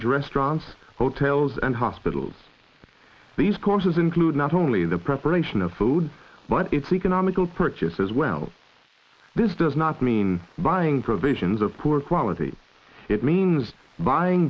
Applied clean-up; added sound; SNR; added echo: neural mask model Resemble Enhance denoiser.